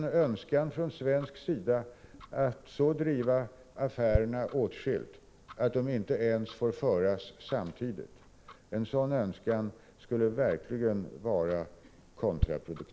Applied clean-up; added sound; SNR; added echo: none; Tick-tock; 12 dB; none.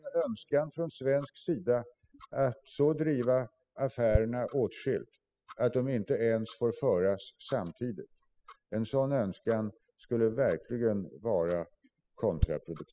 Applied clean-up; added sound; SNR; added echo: classical method spectral subtraction.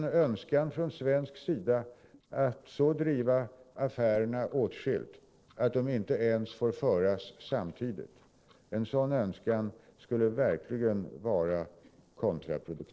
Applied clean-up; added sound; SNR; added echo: neural separator model SepFormer DNS4.